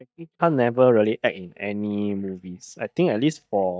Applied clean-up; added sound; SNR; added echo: neural mask model DeepFilterNet 3.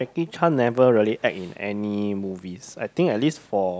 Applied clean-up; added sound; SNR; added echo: none; none; none; none.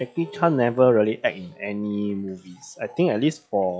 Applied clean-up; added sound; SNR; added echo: classical method log-MMSE.